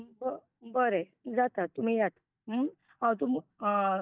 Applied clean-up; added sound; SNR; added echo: neural mask model DeepFilterNet 3.